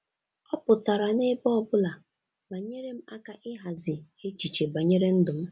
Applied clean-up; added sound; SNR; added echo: none; none; none; none.